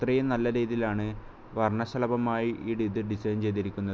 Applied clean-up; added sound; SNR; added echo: none; none; none; none.